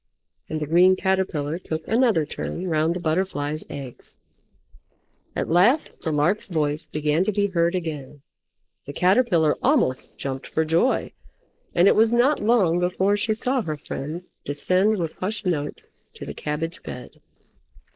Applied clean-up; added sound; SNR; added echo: neural mask model Resemble Enhance denoiser.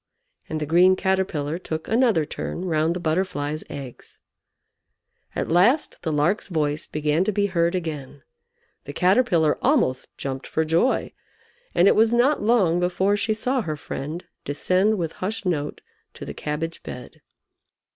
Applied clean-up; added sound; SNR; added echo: none; none; none; none.